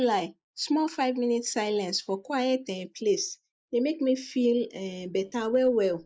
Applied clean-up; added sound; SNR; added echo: neural mask model Resemble Enhance denoiser.